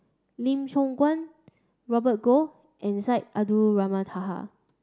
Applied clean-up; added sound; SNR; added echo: none; none; none; none.